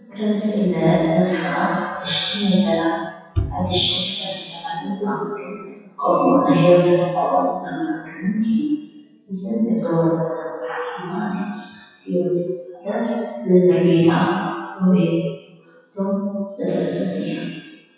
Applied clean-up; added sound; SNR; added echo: classical method WPE with log-MMSE.